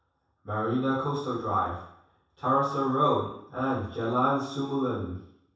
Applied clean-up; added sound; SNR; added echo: none; none; none; reverberation time 0.7 s.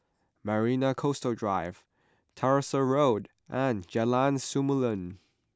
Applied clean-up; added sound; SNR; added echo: none; none; none; none.